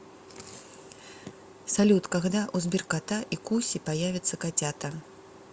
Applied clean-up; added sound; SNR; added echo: none; none; none; none.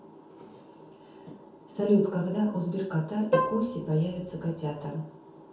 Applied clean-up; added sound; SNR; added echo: none; Plucked string instrument; 2 dB; reverberation time 0.6 s.